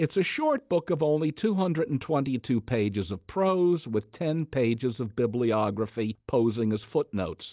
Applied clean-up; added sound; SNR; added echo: none; none; none; none.